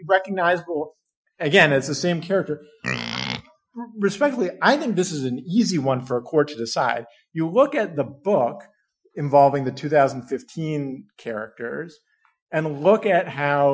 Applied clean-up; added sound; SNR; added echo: classical method Wiener filter.